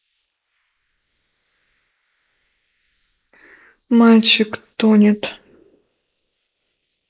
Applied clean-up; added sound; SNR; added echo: neural mask model Resemble Enhance denoiser.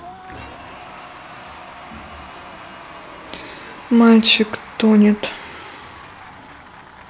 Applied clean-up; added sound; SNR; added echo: none; Applause / Crowd / Cheering; 18 dB; none.